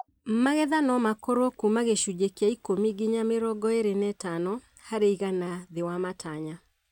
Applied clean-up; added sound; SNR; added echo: none; none; none; none.